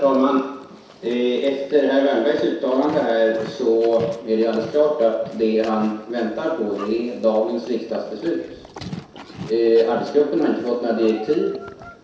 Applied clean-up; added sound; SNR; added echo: none; Livestock, farm animals, working animals; 19 dB; reverberation time 0.7 s.